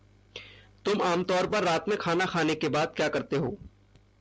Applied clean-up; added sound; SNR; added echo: none; none; none; none.